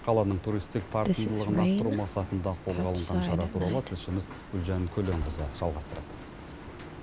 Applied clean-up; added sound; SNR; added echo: none; Rain; 3 dB; none.